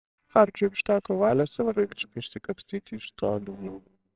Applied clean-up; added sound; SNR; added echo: neural separator model SepFormer WHAMR!.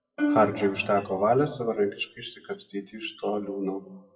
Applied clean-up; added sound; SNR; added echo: classical method WPE with log-MMSE.